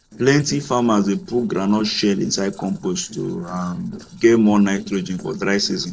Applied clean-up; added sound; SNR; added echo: neural separator model SepFormer DNS4.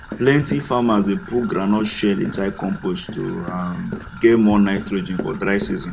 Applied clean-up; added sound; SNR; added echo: none; Trickle, dribble / Traffic noise, roadway noise + Run; 13 dB; none.